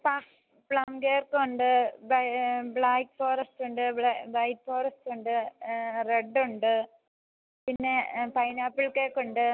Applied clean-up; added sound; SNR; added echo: none; none; none; none.